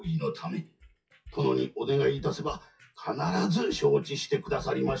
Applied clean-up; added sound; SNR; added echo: classical method WPE with log-MMSE.